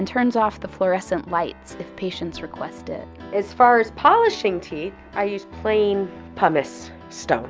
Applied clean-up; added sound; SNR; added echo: none; Piano; 18 dB; none.